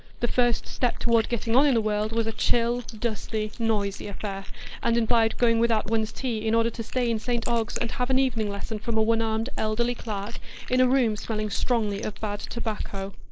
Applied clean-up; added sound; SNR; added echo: neural mask model Resemble Enhance denoiser.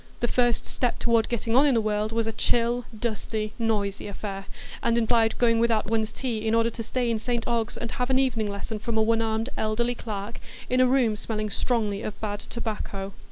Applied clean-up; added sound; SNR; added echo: none; none; none; none.